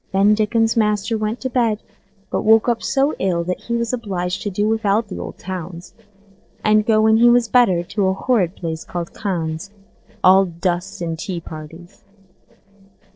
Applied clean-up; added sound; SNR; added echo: neural separator model SepFormer DNS4.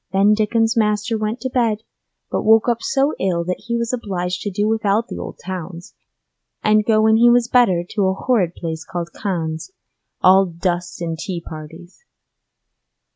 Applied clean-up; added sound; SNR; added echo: none; none; none; none.